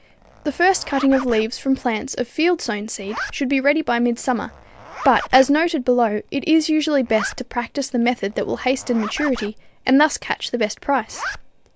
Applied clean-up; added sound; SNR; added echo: none; Zipper (clothing); 16 dB; none.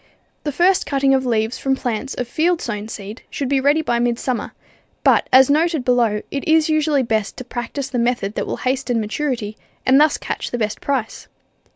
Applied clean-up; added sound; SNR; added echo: none; none; none; none.